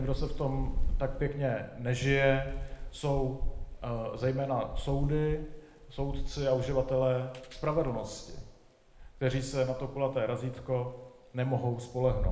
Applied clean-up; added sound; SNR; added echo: none; Thunder / Rain; 5 dB; reverberation time 0.9 s.